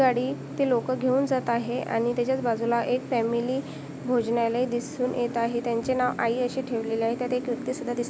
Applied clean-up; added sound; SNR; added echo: none; none; none; none.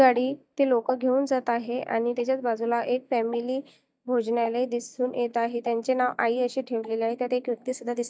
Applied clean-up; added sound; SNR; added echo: neural mask model DeepFilterNet 3.